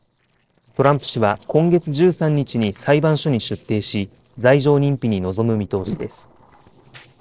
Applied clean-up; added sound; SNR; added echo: neural separator model SepFormer DNS4.